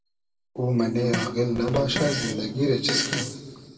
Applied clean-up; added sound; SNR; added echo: none; Fart; 8 dB; reverberation time 2.0 s.